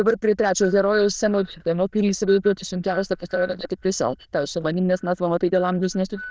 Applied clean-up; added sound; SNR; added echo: neural diffusion model UNIVERSE++.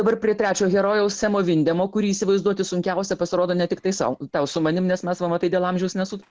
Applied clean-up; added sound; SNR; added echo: none; none; none; none.